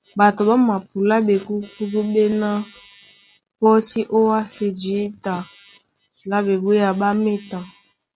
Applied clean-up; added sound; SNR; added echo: none; none; none; none.